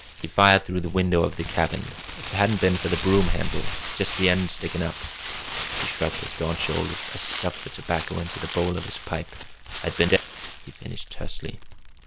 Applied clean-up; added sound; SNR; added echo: none; Crumpling, crinkling; 5 dB; none.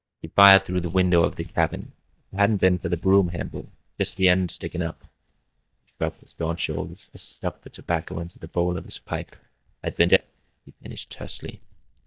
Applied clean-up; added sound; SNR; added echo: neural mask model DeepFilterNet 3.